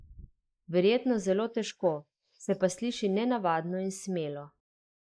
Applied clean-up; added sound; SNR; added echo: neural mask model Resemble Enhance denoiser.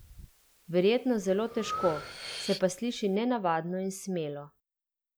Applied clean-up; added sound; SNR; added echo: none; Breathing; 13 dB; none.